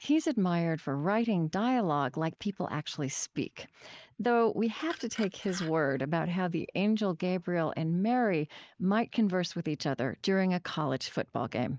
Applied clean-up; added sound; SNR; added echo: neural mask model Resemble Enhance denoiser.